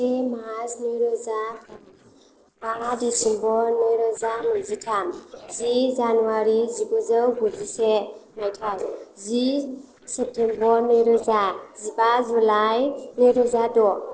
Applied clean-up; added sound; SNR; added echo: neural separator model SepFormer DNS4.